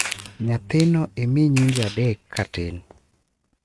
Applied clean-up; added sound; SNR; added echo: neural mask model RNNoise.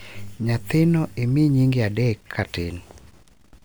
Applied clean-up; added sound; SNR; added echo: none; none; none; none.